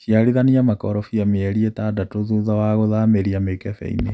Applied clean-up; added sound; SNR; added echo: none; none; none; none.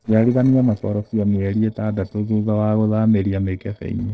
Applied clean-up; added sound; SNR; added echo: neural separator model SepFormer DNS4.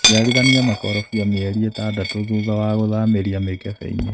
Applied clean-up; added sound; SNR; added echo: neural mask model RNNoise.